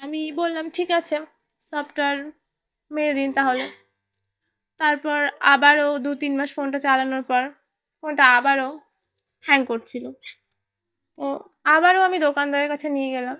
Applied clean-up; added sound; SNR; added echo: neural mask model DeepFilterNet 3.